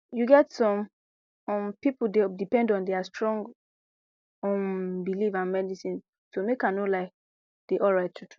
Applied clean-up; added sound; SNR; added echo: none; none; none; none.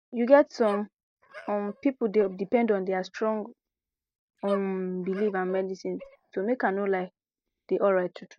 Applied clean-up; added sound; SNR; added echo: neural mask model DeepFilterNet 3.